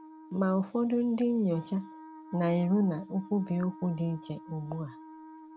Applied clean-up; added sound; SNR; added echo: none; Wind instrument, woodwind instrument; 18 dB; none.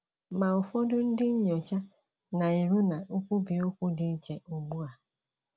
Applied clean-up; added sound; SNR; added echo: none; none; none; none.